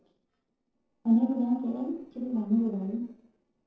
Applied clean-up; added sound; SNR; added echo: neural separator model SepFormer DNS4.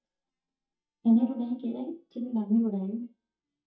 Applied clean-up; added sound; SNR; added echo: neural mask model DeepFilterNet 3.